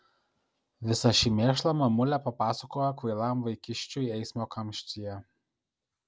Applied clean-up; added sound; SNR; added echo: none; none; none; none.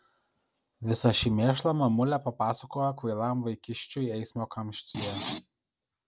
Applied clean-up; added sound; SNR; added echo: none; Screech; 5 dB; none.